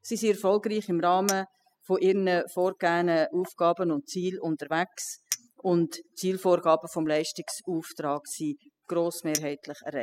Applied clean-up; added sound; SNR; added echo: classical method spectral subtraction.